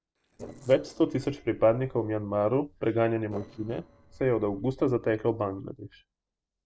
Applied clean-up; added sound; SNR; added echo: neural separator model SepFormer DNS4.